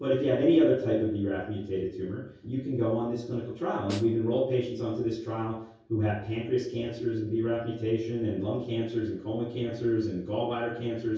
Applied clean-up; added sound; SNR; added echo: none; Snare drum; 17 dB; reverberation time 0.6 s.